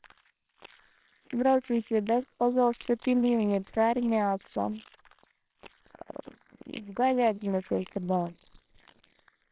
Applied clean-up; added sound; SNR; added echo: neural separator model SepFormer WHAMR!.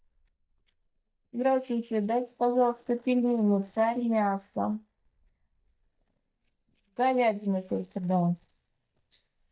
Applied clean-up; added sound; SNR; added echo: neural mask model DeepFilterNet 3.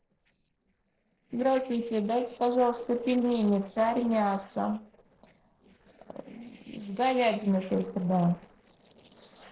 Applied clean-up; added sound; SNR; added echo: neural separator model SepFormer DNS4.